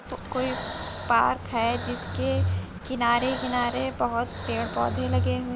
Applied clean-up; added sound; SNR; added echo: none; Breathing; 4 dB; none.